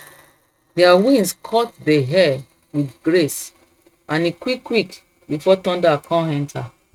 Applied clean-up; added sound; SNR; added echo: neural mask model RNNoise.